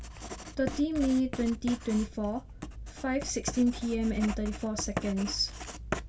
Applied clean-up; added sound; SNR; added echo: none; Writing; 8 dB; reverberation time 0.2 s.